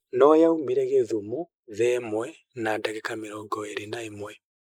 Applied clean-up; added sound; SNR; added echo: neural mask model Resemble Enhance denoiser.